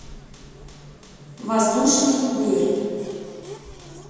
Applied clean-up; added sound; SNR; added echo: none; Race car, auto racing / Accelerating, revving, vroom; 19 dB; reverberation time 2.1 s.